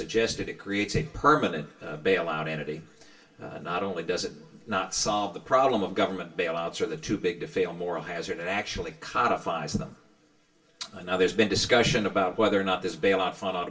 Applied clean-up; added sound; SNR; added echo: none; none; none; reverberation time 0.2 s.